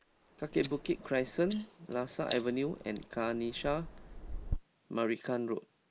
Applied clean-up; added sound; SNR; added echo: neural mask model Resemble Enhance denoiser.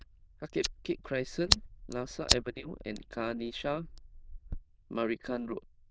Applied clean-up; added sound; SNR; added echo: neural diffusion model UNIVERSE++.